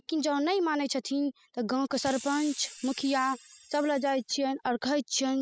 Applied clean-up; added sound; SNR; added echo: classical method spectral subtraction.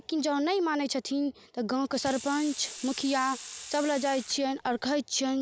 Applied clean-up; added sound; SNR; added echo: none; Sink (filling or washing) / Water tap, faucet; 14 dB; none.